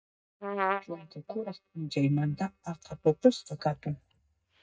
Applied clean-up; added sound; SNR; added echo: neural mask model DeepFilterNet 3.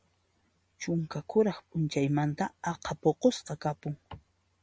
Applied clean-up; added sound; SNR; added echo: none; none; none; none.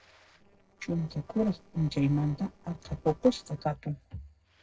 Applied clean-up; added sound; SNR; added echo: neural separator model SepFormer DNS4.